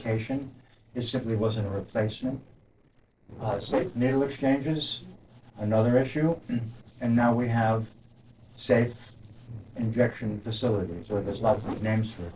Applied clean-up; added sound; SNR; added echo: neural separator model SepFormer DNS4.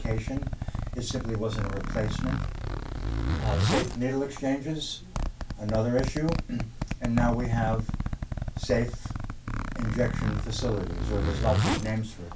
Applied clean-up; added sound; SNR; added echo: none; Zipper (clothing); -1 dB; reverberation time 0.2 s.